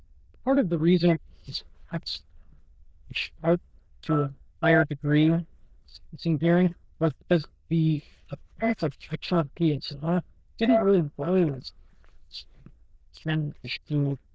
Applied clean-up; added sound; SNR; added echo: neural diffusion model UNIVERSE++.